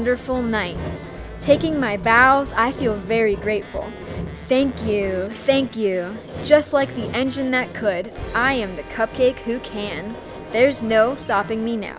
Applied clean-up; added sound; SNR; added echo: none; Sawing; 14 dB; none.